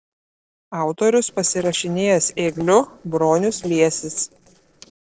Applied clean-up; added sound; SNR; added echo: neural separator model SepFormer DNS4.